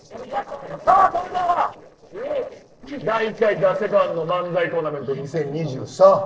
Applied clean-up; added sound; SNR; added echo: neural separator model SepFormer DNS4.